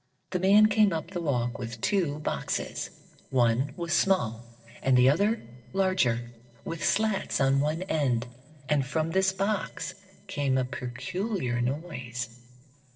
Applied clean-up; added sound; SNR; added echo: neural separator model SepFormer DNS4.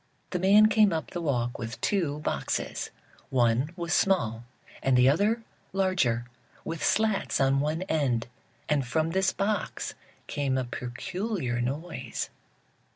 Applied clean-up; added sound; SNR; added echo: none; none; none; none.